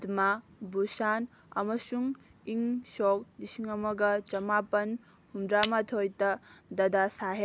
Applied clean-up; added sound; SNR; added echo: none; Cutlery, silverware; 2 dB; none.